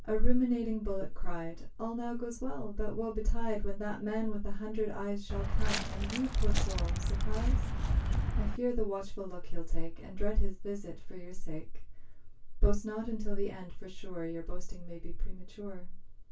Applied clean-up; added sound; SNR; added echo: none; Walk, footsteps; 2 dB; reverberation time 0.2 s.